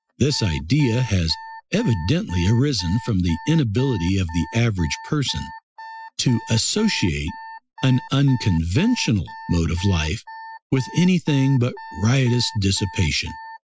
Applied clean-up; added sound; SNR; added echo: classical method Wiener filter.